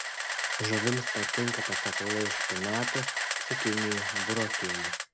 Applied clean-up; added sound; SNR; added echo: none; Camera; -3 dB; none.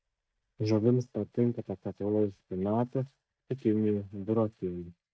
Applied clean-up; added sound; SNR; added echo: neural mask model DeepFilterNet 3.